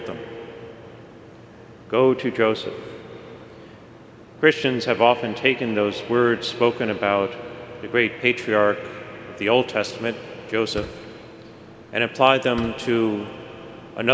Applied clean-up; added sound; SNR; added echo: none; Fireworks; 19 dB; none.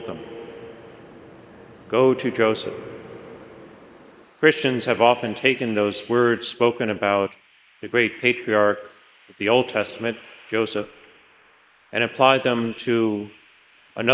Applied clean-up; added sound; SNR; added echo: neural mask model Resemble Enhance denoiser.